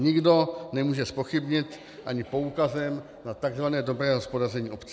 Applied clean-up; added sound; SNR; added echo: none; none; none; none.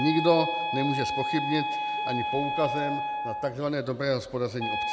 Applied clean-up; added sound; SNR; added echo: none; Wind instrument, woodwind instrument; 2 dB; none.